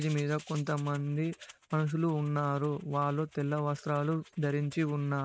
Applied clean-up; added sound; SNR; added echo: neural mask model RNNoise.